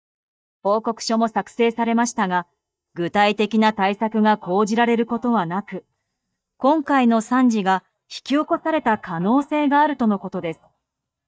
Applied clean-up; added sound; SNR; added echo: neural mask model DeepFilterNet 3.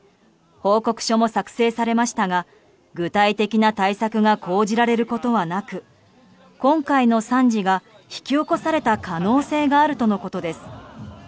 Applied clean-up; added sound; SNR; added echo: none; none; none; none.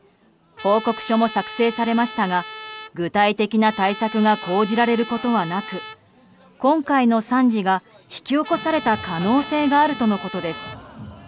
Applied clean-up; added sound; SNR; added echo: none; Trumpet; 14 dB; none.